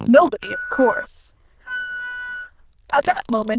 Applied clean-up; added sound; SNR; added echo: neural diffusion model UNIVERSE++.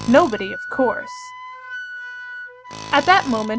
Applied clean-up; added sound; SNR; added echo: none; Wind instrument, woodwind instrument + Tools; 12 dB; none.